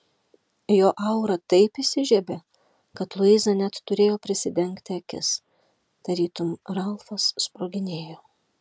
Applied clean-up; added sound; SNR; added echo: none; none; none; none.